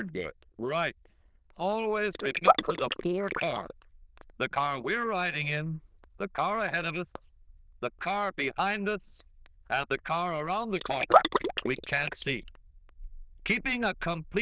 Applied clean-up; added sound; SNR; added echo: neural diffusion model UNIVERSE++.